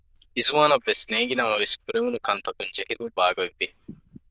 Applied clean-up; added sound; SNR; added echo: neural diffusion model UNIVERSE++.